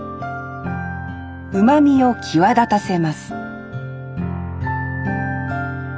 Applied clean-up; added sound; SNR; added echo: none; none; none; none.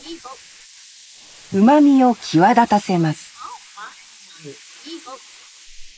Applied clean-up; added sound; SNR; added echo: neural mask model Resemble Enhance denoiser.